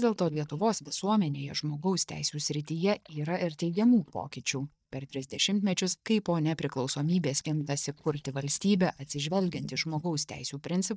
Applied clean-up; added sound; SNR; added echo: neural mask model DeepFilterNet 3.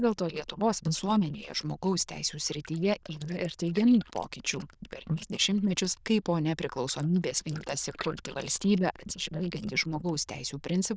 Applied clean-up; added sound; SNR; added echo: neural diffusion model UNIVERSE++.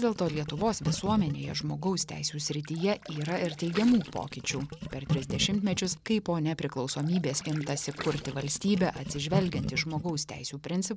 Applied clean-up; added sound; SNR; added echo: none; Gurgling; 8 dB; none.